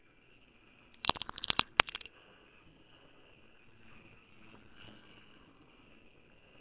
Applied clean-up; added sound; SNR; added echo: neural separator model SepFormer WHAMR!.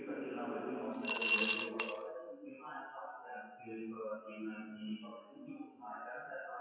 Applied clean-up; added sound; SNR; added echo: classical method WPE with log-MMSE.